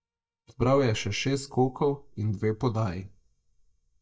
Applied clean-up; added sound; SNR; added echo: neural mask model DeepFilterNet 3.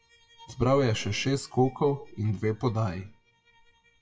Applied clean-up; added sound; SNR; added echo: classical method WPE with log-MMSE.